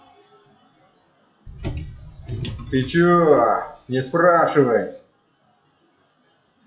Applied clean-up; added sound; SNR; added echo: classical method WPE with log-MMSE.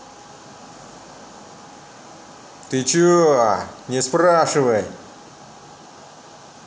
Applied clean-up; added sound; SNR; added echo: none; none; none; none.